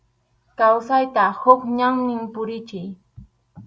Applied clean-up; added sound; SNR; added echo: none; none; none; none.